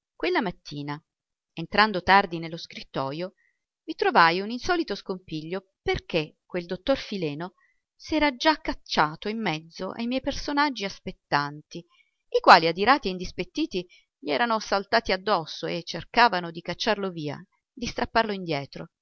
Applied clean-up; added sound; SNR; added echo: none; none; none; none.